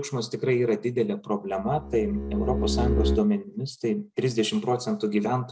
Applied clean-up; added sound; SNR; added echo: none; Bowed string instrument; 1 dB; none.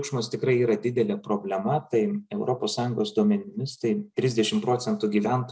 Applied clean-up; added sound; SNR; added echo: none; none; none; none.